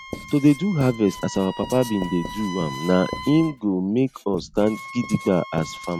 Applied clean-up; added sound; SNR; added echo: none; Writing + Wind instrument, woodwind instrument; 13 dB; none.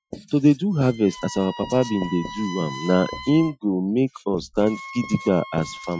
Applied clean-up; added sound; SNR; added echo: classical method Wiener filter.